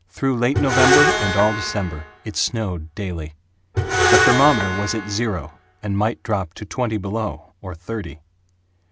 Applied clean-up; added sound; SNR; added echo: none; Screech; -1 dB; none.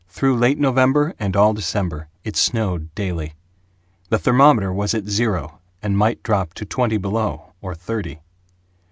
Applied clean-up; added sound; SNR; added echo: none; none; none; none.